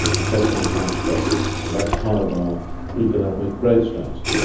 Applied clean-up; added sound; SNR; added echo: none; Water tap, faucet; 1 dB; reverberation time 0.7 s.